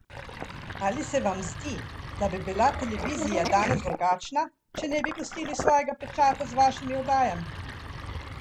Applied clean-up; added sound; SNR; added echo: none; Sink (filling or washing); 7 dB; none.